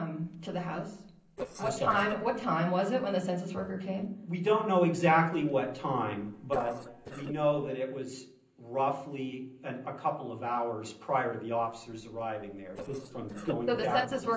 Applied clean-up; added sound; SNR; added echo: neural separator model SepFormer DNS4.